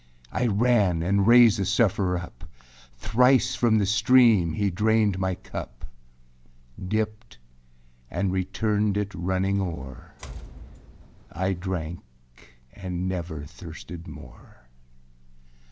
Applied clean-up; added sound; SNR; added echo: none; Door; 18 dB; none.